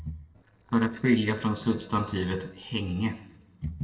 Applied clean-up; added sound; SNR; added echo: neural separator model SepFormer DNS4.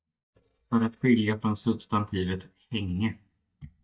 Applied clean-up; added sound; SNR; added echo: neural mask model DeepFilterNet 3.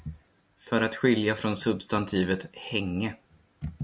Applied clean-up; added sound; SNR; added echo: none; none; none; none.